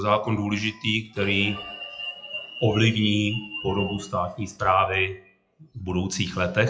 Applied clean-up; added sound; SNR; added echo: classical method WPE with log-MMSE.